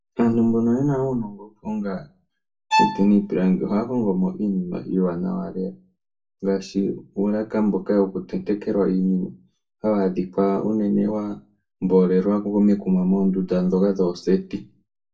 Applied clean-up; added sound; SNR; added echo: none; Bowed string instrument; 3 dB; reverberation time 0.2 s.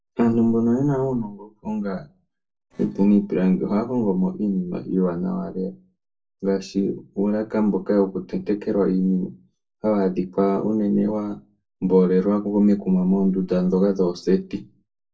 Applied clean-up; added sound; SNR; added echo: neural separator model SepFormer DNS4.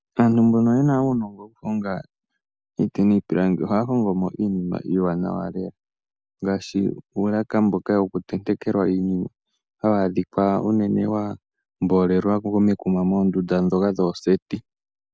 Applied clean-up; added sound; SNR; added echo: none; none; none; none.